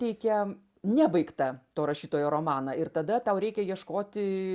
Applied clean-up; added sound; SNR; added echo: none; none; none; none.